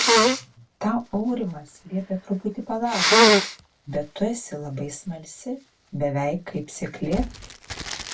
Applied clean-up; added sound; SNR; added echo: none; Sneeze; -3 dB; reverberation time 0.1 s.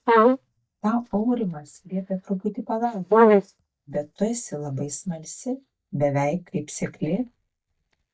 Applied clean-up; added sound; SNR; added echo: neural mask model DeepFilterNet 3.